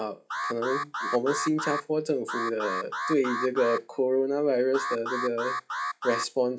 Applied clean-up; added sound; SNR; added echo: classical method log-MMSE.